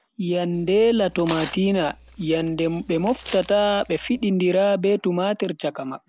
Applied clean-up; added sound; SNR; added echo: none; Tearing; 12 dB; none.